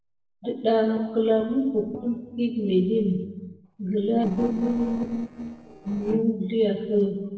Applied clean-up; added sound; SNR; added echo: neural separator model SepFormer DNS4.